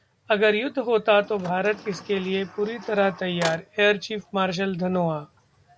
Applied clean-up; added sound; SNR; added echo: none; Sliding door; 14 dB; none.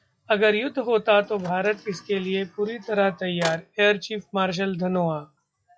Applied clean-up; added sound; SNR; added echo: classical method log-MMSE.